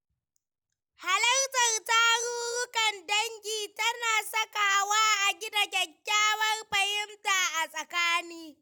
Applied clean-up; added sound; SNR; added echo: none; none; none; none.